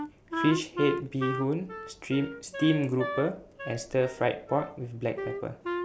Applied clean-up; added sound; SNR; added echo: none; Wind instrument, woodwind instrument; 7 dB; none.